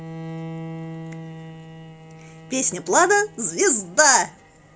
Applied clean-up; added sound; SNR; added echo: none; Bowed string instrument; 14 dB; none.